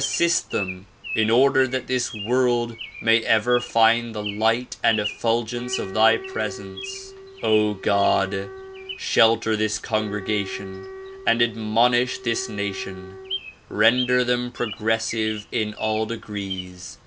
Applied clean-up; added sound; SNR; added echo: none; Bird vocalization, bird call, bird song + Wind instrument, woodwind instrument; 12 dB; none.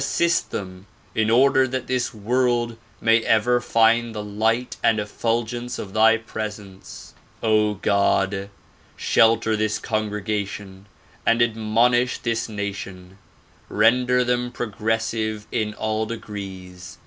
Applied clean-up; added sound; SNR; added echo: none; none; none; none.